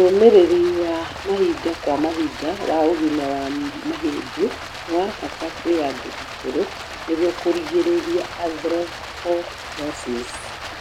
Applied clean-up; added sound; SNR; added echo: none; Stream; 12 dB; none.